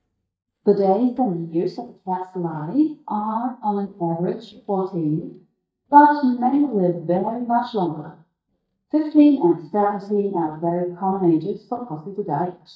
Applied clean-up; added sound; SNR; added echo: neural mask model DeepFilterNet 3.